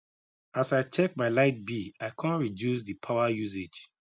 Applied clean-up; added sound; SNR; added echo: none; none; none; none.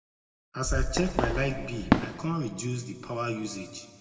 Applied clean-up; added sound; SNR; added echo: none; Fireworks; -1 dB; reverberation time 1.8 s.